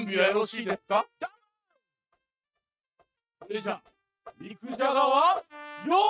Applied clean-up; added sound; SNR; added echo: neural mask model RNNoise.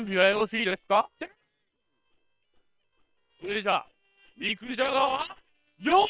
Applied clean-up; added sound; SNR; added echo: neural separator model SepFormer WHAM!.